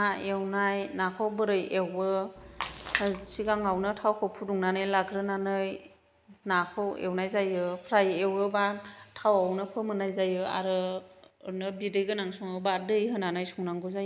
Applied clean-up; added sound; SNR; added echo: none; Splash, splatter; 7 dB; none.